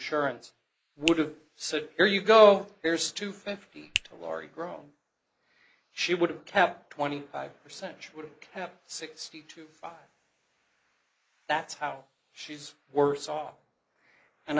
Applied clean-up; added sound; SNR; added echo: neural mask model Resemble Enhance denoiser.